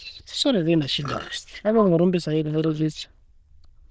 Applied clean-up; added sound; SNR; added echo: neural diffusion model UNIVERSE++.